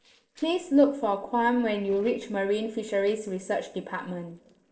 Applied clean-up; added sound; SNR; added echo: neural separator model SepFormer DNS4.